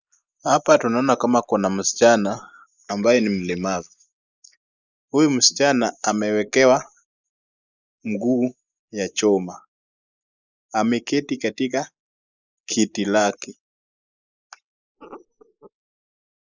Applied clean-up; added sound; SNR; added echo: neural mask model Resemble Enhance denoiser.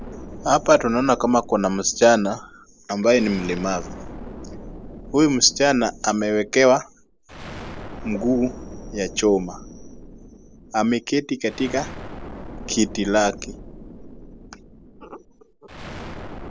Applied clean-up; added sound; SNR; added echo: none; Explosion; 14 dB; none.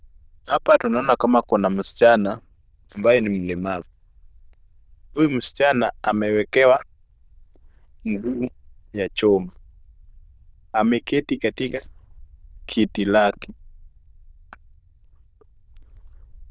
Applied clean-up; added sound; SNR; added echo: neural diffusion model UNIVERSE++.